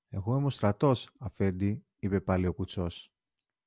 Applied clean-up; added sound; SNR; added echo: none; none; none; none.